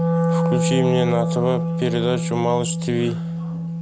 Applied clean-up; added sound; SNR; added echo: none; Wind instrument, woodwind instrument; -2 dB; none.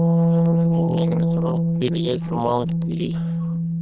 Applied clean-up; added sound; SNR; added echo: neural diffusion model UNIVERSE++.